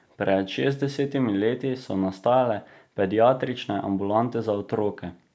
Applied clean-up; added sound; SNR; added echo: none; none; none; none.